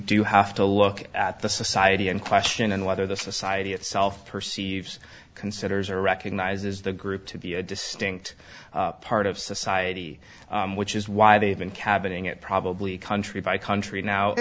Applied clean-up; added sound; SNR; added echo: none; none; none; none.